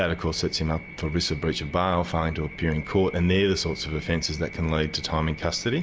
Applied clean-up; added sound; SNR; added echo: none; none; none; none.